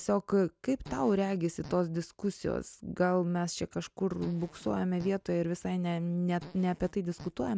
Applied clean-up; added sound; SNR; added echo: none; Fart; 20 dB; none.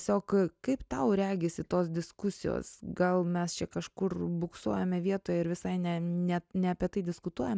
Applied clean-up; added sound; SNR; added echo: none; none; none; none.